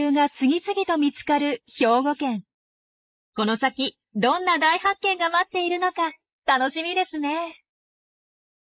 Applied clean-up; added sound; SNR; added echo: neural mask model Resemble Enhance denoiser.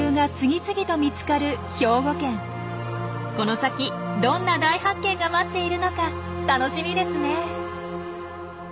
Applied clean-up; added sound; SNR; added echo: none; none; none; none.